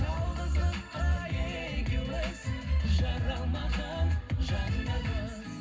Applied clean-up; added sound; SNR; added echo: none; none; none; reverberation time 0.4 s.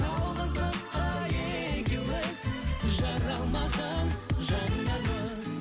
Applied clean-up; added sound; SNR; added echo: none; none; none; none.